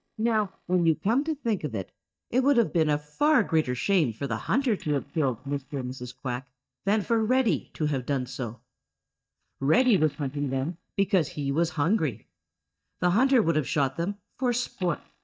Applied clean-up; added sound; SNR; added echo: neural mask model DeepFilterNet 3.